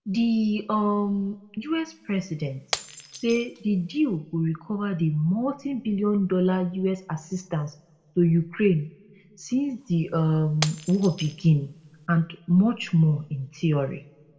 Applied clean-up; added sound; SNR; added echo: none; Shatter; 16 dB; reverberation time 0.5 s.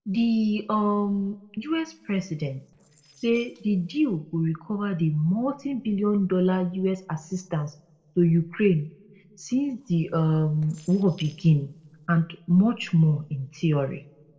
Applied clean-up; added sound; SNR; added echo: neural separator model SepFormer DNS4.